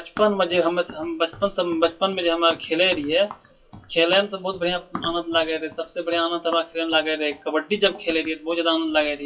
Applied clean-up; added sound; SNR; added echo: classical method WPE with log-MMSE.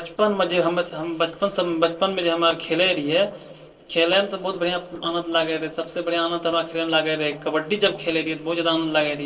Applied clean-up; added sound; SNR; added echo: neural separator model SepFormer DNS4.